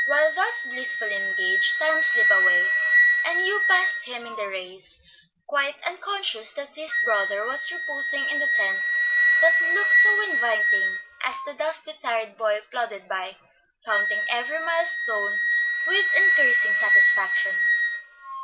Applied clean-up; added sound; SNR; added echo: none; Wind instrument, woodwind instrument; -5 dB; none.